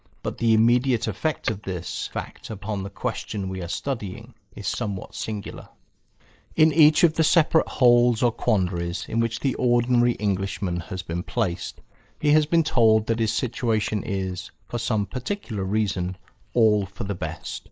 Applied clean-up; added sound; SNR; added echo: neural mask model Resemble Enhance denoiser.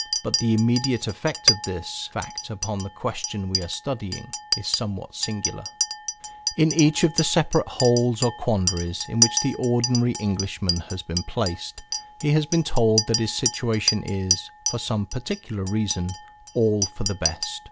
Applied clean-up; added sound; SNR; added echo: none; Chink, clink; 5 dB; none.